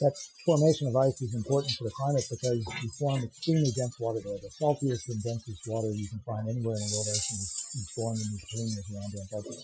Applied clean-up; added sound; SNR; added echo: classical method Wiener filter.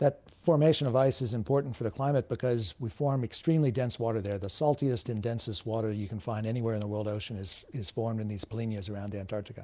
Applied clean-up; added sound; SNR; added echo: none; none; none; none.